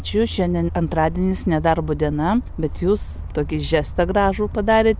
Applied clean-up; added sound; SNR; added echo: none; none; none; none.